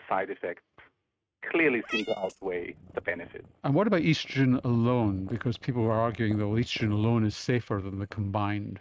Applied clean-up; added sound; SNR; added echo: neural mask model RNNoise.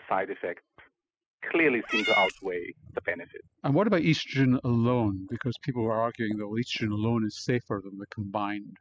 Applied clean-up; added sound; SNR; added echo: classical method spectral subtraction.